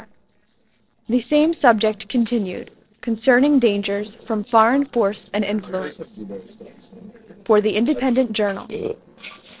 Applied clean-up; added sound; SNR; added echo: neural separator model SepFormer DNS4.